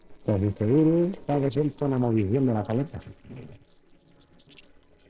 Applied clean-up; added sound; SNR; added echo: neural separator model SepFormer DNS4.